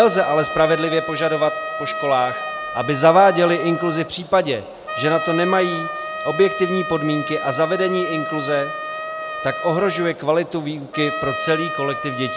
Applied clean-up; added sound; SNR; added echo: none; Trumpet; 7 dB; none.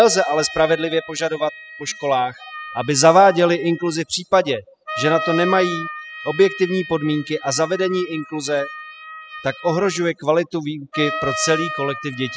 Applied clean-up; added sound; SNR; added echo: classical method spectral subtraction.